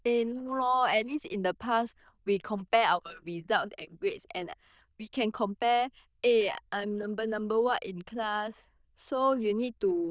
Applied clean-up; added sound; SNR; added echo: neural diffusion model UNIVERSE++.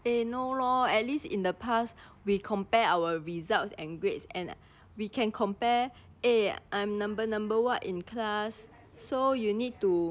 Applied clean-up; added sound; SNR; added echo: none; none; none; none.